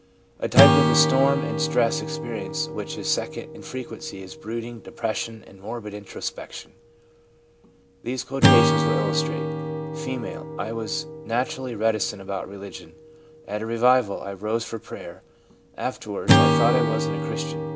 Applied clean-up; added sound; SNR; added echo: none; Acoustic guitar / Strum; -1 dB; none.